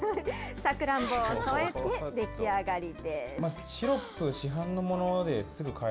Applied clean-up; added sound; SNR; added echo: none; none; none; none.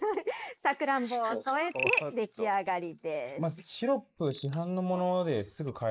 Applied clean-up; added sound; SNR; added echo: neural mask model Resemble Enhance denoiser.